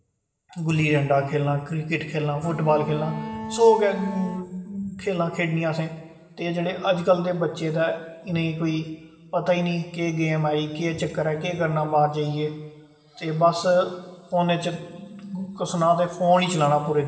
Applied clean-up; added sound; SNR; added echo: none; Bowed string instrument; 10 dB; reverberation time 2.5 s.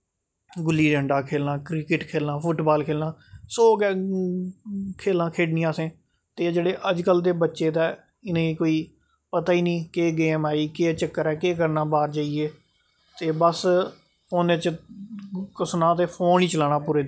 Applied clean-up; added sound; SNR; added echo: none; none; none; none.